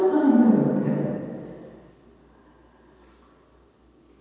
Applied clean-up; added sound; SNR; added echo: none; none; none; reverberation time 2.1 s.